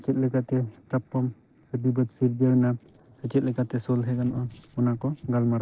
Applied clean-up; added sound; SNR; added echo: neural separator model SepFormer DNS4.